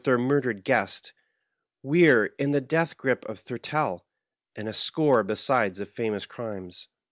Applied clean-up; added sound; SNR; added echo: none; none; none; none.